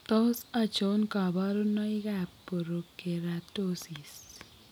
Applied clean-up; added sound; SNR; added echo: none; none; none; none.